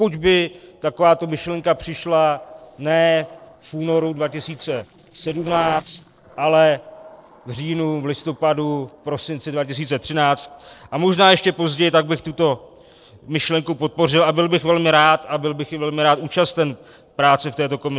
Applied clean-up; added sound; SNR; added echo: neural separator model SepFormer DNS4.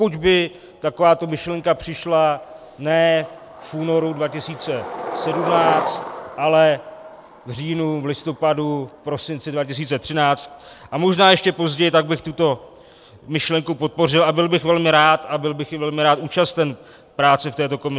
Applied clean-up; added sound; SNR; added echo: none; Skateboard; 14 dB; none.